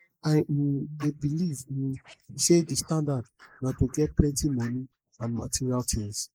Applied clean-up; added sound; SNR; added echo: neural mask model Resemble Enhance denoiser.